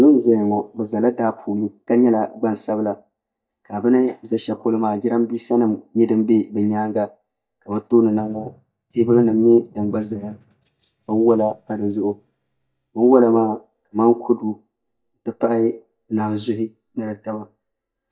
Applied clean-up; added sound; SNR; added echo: neural mask model DeepFilterNet 3.